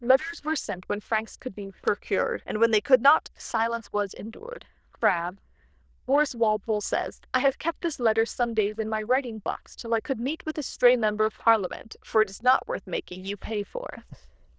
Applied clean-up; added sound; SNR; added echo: neural diffusion model UNIVERSE++.